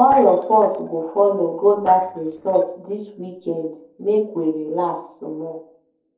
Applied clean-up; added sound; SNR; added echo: neural separator model SepFormer DNS4.